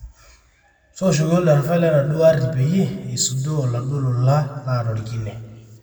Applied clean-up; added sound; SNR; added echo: none; none; none; reverberation time 1.3 s.